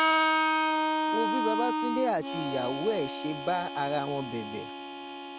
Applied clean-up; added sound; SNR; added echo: none; Harmonica; -3 dB; none.